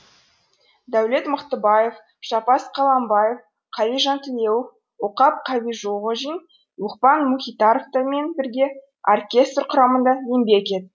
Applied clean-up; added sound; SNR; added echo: none; none; none; none.